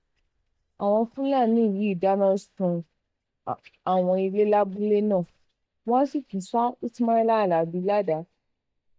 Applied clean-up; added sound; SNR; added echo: neural mask model DeepFilterNet 3.